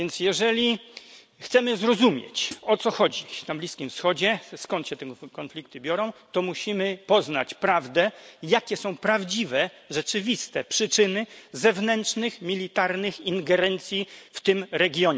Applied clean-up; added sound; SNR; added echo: none; Hi-hat; 17 dB; none.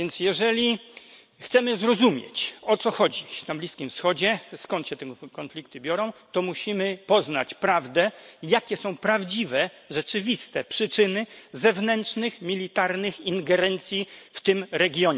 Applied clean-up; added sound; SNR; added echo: none; none; none; none.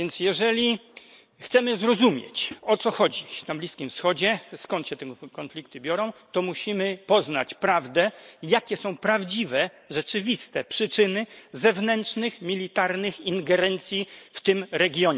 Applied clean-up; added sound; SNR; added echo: neural mask model Resemble Enhance denoiser.